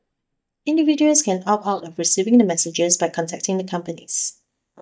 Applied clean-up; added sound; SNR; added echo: neural mask model DeepFilterNet 3.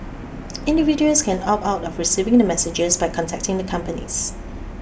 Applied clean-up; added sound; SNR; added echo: none; none; none; none.